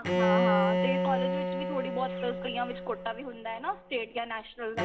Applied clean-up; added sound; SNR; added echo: none; Bowed string instrument; -4 dB; reverberation time 0.7 s.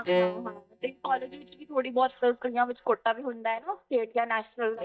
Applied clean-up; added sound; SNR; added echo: neural mask model DeepFilterNet 3.